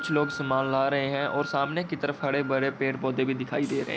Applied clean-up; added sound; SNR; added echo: none; Alarm; 12 dB; none.